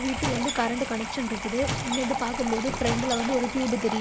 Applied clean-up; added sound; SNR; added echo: none; Squeak / Wood + Sink (filling or washing) / Water tap, faucet; 3 dB; none.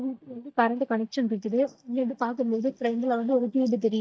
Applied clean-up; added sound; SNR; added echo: neural mask model DeepFilterNet 3.